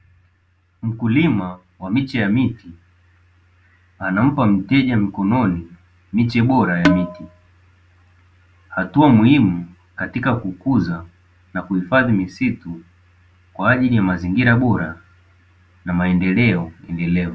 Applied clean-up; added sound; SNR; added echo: none; Percussion; 1 dB; none.